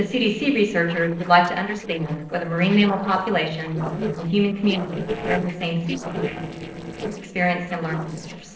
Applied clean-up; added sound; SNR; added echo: neural separator model SepFormer DNS4.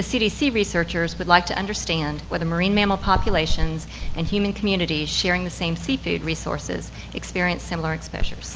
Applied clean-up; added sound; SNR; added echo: none; none; none; none.